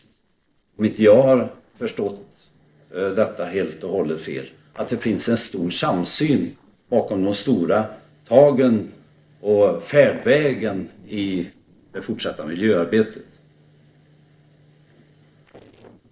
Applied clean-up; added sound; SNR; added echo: neural separator model SepFormer DNS4.